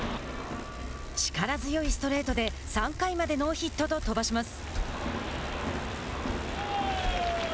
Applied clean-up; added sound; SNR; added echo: none; Bicycle; 5 dB; none.